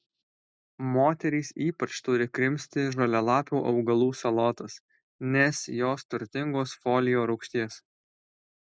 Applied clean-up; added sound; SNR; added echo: none; none; none; none.